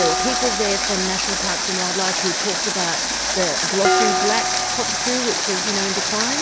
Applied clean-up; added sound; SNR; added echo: none; Water + Dishes, pots, and pans; -5 dB; none.